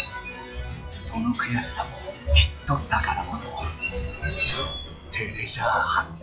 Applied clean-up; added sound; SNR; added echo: classical method log-MMSE.